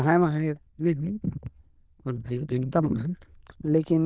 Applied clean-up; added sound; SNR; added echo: neural diffusion model UNIVERSE++.